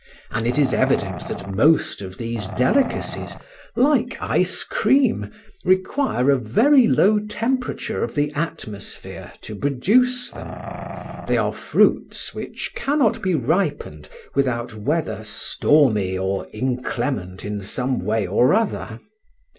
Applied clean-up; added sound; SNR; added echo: none; Growling; 10 dB; none.